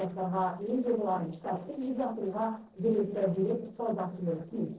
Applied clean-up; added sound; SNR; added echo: neural separator model SepFormer DNS4.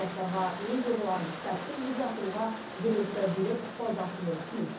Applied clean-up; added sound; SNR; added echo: none; Rain; 9 dB; reverberation time 0.6 s.